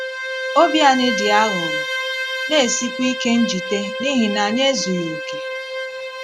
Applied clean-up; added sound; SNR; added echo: none; Bowed string instrument; 5 dB; none.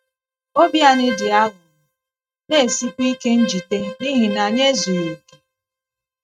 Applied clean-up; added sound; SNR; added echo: neural mask model RNNoise.